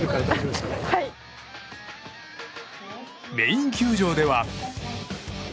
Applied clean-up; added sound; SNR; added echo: none; none; none; none.